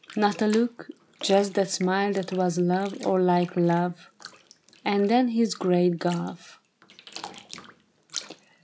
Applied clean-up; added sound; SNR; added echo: none; Bathtub (filling or washing); 20 dB; none.